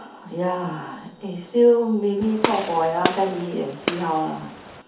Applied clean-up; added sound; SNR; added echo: none; Gunshot, gunfire; 6 dB; reverberation time 0.5 s.